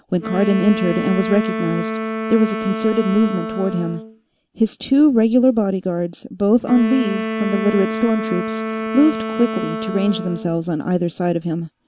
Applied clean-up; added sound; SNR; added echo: none; Wind instrument, woodwind instrument; 7 dB; none.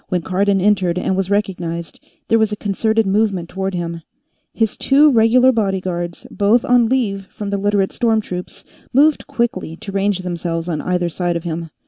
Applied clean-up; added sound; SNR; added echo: none; none; none; none.